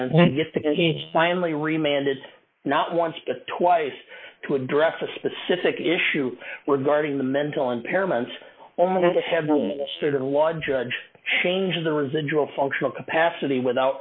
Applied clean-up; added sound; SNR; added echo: neural mask model Resemble Enhance denoiser.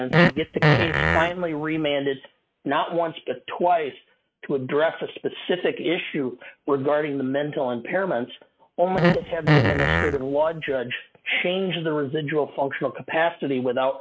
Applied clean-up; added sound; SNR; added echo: neural mask model RNNoise.